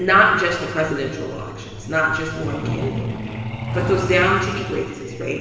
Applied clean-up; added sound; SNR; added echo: none; Truck; 7 dB; reverberation time 1.6 s.